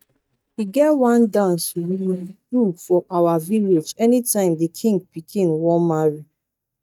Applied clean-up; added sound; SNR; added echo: neural mask model DeepFilterNet 3.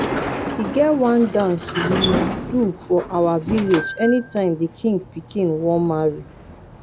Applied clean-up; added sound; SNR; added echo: none; Sliding door; 7 dB; none.